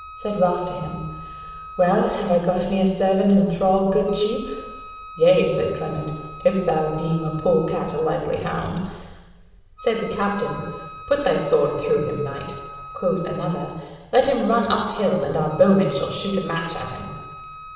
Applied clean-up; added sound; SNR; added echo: none; Wind instrument, woodwind instrument; 18 dB; reverberation time 1.2 s.